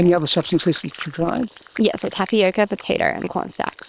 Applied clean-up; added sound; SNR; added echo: neural separator model SepFormer WHAM!.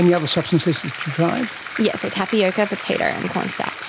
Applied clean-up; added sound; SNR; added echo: none; Bathtub (filling or washing); 11 dB; none.